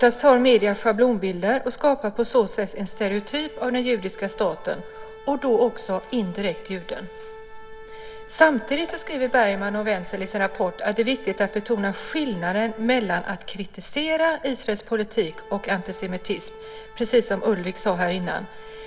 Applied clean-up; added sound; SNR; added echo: none; Organ; 19 dB; none.